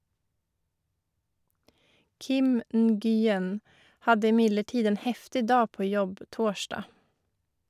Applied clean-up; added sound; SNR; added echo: none; none; none; none.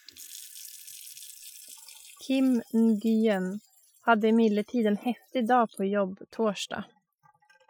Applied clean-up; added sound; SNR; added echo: classical method Wiener filter.